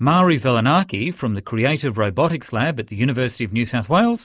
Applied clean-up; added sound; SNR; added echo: neural mask model Resemble Enhance denoiser.